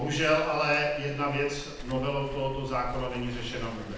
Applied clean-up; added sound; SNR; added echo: none; Waves, surf; 12 dB; reverberation time 0.9 s.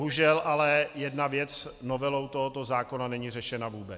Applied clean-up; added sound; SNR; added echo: none; none; none; none.